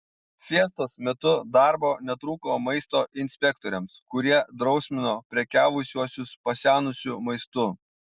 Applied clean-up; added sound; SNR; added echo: none; none; none; none.